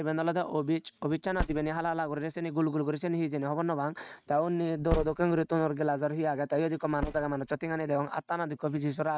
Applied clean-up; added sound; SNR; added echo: neural mask model RNNoise.